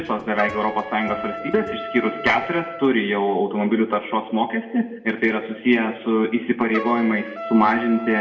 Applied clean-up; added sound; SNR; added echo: none; Trumpet; 13 dB; reverberation time 0.7 s.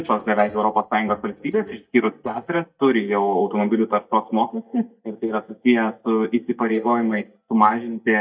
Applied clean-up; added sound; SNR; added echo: neural mask model DeepFilterNet 3.